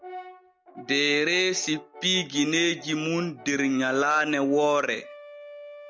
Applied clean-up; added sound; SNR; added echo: none; Brass instrument; 19 dB; none.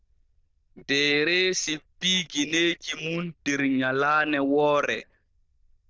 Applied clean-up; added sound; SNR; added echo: neural diffusion model UNIVERSE++.